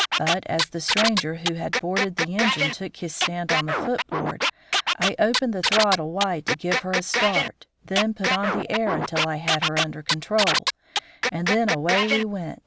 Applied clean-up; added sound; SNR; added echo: none; Scratching (performance technique); 0 dB; none.